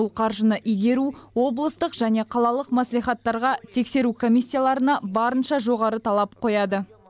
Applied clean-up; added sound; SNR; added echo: none; none; none; none.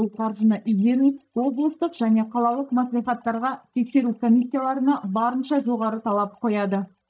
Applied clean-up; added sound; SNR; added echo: neural mask model DeepFilterNet 3.